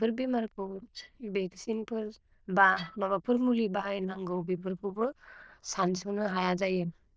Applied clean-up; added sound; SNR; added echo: neural diffusion model UNIVERSE++.